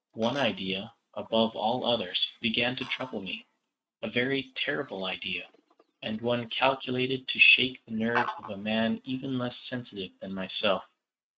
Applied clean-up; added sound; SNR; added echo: neural mask model RNNoise.